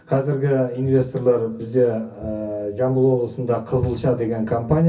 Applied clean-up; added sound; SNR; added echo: none; none; none; reverberation time 0.3 s.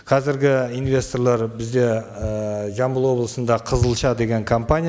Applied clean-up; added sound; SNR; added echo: none; none; none; none.